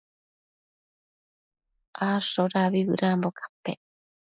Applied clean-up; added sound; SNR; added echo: neural mask model Resemble Enhance denoiser.